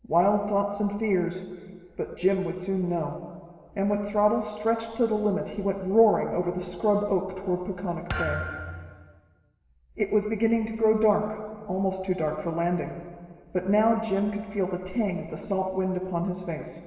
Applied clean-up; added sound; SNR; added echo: none; Thump, thud; 9 dB; reverberation time 2.1 s.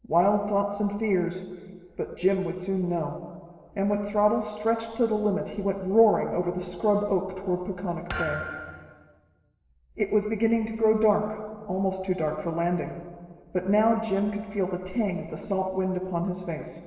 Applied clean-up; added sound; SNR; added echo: neural separator model SepFormer DNS4.